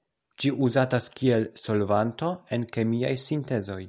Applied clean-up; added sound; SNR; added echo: none; none; none; none.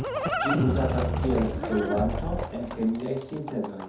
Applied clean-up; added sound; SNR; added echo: none; Livestock, farm animals, working animals; 0 dB; reverberation time 0.6 s.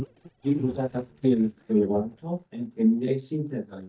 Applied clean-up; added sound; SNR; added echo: neural mask model DeepFilterNet 3.